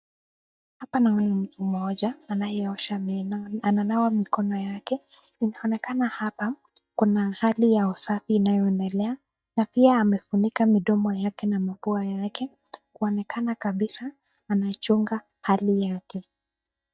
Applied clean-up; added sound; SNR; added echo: neural mask model DeepFilterNet 3.